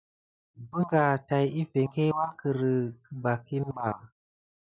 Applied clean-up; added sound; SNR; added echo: none; none; none; none.